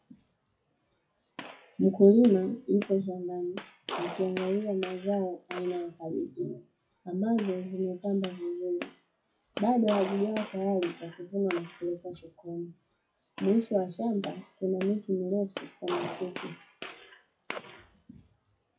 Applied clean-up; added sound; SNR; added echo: classical method WPE with log-MMSE.